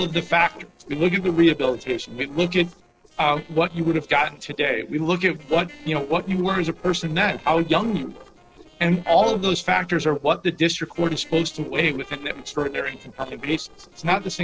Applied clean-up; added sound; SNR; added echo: neural separator model SepFormer DNS4.